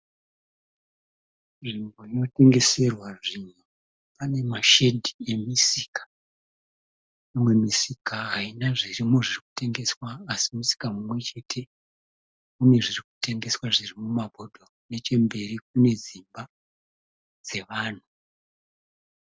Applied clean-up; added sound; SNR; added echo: none; none; none; none.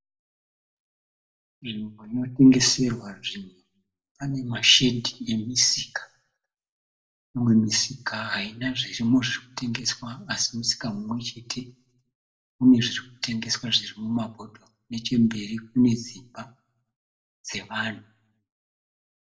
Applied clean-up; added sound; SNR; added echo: none; none; none; reverberation time 0.3 s.